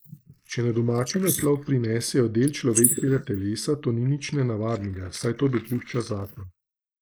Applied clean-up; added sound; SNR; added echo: neural mask model Resemble Enhance denoiser.